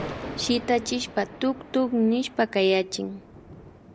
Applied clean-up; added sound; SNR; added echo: none; Thunder; 14 dB; none.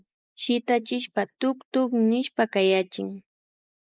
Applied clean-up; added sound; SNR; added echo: neural mask model Resemble Enhance denoiser.